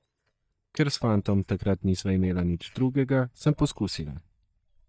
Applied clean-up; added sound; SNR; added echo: neural mask model DeepFilterNet 3.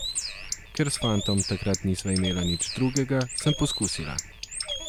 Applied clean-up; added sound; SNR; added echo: none; Bird; 5 dB; none.